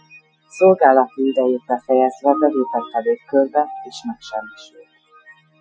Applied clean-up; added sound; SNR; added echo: classical method Wiener filter.